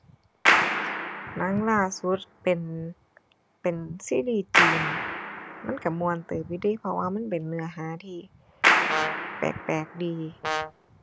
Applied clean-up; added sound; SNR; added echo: none; Brass instrument + Clapping; -1 dB; none.